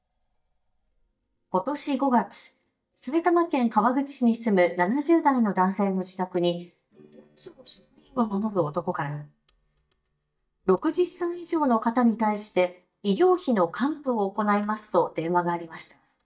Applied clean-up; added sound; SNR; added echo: neural mask model DeepFilterNet 3.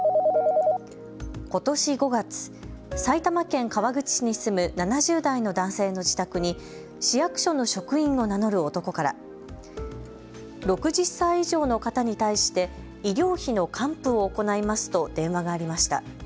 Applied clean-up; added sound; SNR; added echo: none; none; none; none.